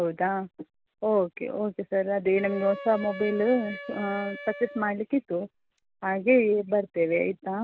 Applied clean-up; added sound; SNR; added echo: none; Wind instrument, woodwind instrument; 14 dB; none.